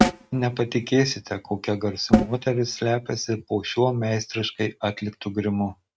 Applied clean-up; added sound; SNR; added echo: neural mask model RNNoise.